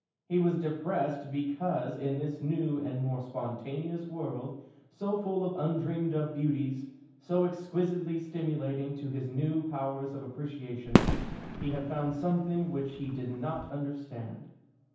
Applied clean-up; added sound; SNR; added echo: none; Fireworks; -1 dB; reverberation time 0.9 s.